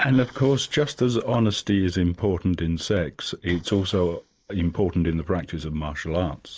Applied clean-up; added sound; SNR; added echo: neural mask model Resemble Enhance denoiser.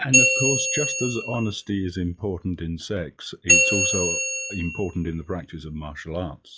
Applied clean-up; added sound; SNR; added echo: classical method log-MMSE.